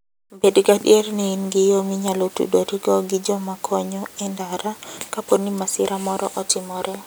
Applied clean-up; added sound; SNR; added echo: none; none; none; none.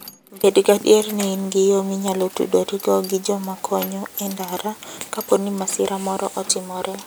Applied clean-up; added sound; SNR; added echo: none; Keys jangling; 19 dB; none.